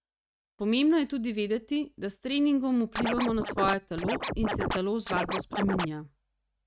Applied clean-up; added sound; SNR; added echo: neural mask model RNNoise.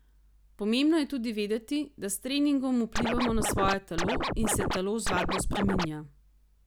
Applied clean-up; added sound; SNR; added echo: none; Scratching (performance technique); -1 dB; none.